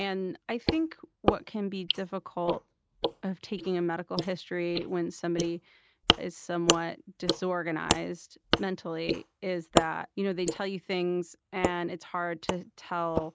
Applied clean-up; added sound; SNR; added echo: neural mask model Resemble Enhance denoiser.